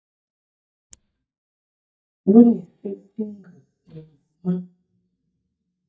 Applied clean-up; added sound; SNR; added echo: neural mask model DeepFilterNet 3.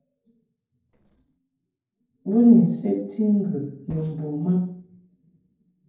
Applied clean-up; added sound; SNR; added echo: neural separator model SepFormer DNS4.